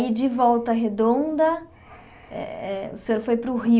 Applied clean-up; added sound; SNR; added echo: none; none; none; none.